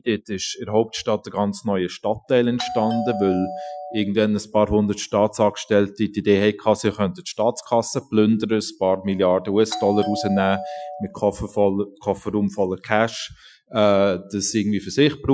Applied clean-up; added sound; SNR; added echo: classical method Wiener filter.